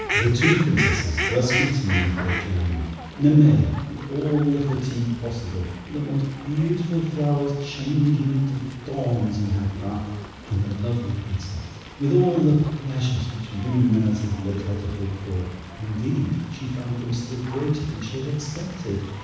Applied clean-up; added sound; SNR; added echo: none; Fowl; 10 dB; reverberation time 1.1 s.